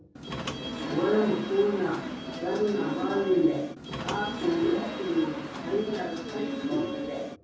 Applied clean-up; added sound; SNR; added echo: none; Subway, metro, underground / Sliding door; 5 dB; reverberation time 0.6 s.